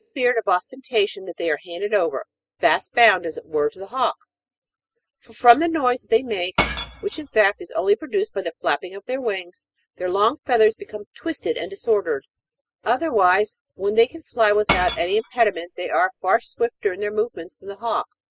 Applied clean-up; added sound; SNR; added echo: classical method spectral subtraction.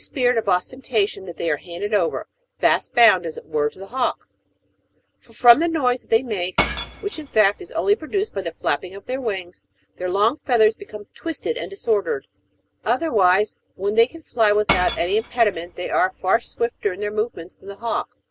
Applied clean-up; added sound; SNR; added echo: none; Shatter / Crushing; 9 dB; none.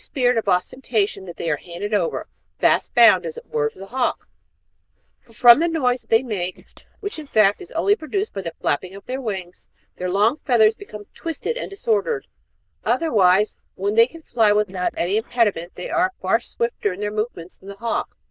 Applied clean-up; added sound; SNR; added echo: neural diffusion model UNIVERSE++.